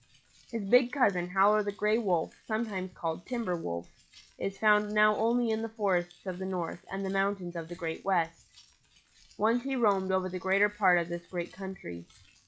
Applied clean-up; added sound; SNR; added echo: classical method log-MMSE.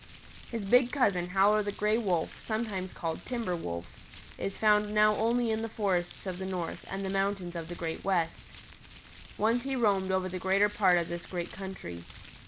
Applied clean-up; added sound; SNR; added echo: none; Crumpling, crinkling; 17 dB; none.